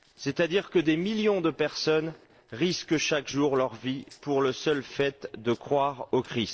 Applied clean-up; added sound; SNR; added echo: neural separator model SepFormer DNS4.